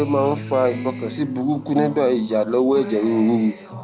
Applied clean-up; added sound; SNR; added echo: none; Acoustic guitar; 12 dB; none.